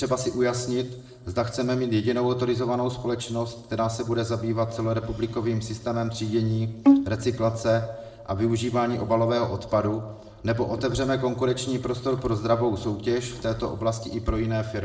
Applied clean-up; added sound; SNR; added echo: neural separator model SepFormer DNS4.